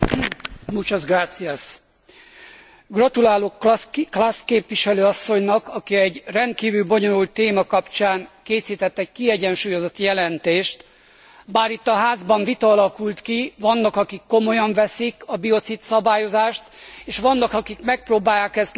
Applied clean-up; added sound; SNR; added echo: none; none; none; none.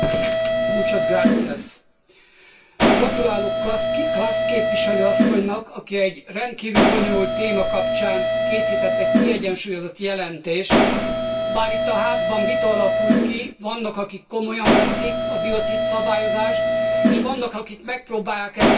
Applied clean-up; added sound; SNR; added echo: none; Mechanisms; -5 dB; reverberation time 0.2 s.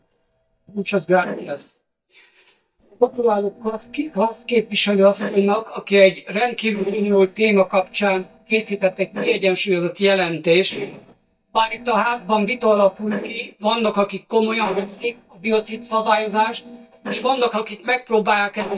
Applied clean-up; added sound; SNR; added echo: neural mask model DeepFilterNet 3.